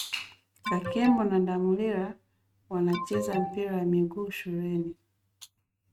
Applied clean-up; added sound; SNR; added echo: neural mask model RNNoise.